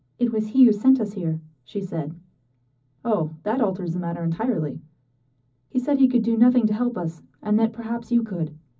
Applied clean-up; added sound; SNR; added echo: none; none; none; reverberation time 0.4 s.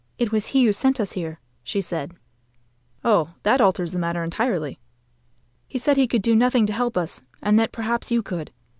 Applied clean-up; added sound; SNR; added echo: none; none; none; none.